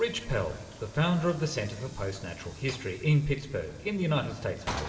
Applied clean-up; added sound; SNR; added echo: none; Sliding door / Train; 13 dB; reverberation time 3.0 s.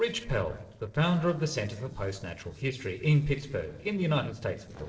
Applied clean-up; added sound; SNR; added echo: neural separator model SepFormer DNS4.